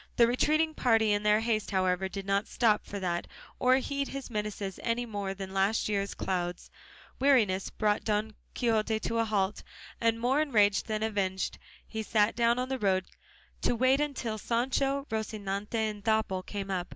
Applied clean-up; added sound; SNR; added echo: none; none; none; none.